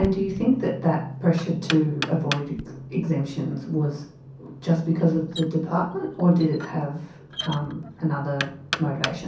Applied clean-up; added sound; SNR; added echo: none; Knock; 12 dB; reverberation time 0.6 s.